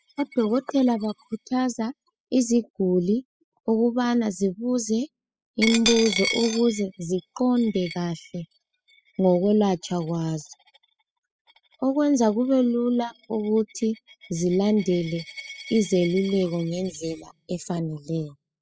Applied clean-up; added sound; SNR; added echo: classical method spectral subtraction.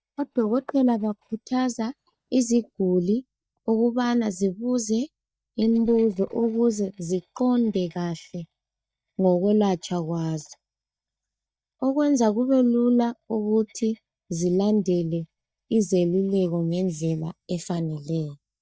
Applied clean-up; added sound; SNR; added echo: neural mask model DeepFilterNet 3.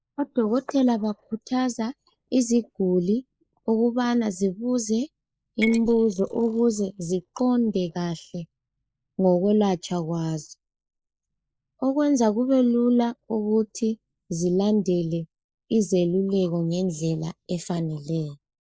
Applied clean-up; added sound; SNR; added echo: neural mask model Resemble Enhance denoiser.